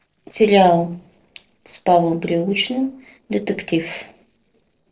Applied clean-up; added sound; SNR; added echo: neural separator model SepFormer DNS4.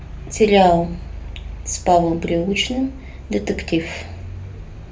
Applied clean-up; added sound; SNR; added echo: none; Traffic noise, roadway noise; 12 dB; reverberation time 0.3 s.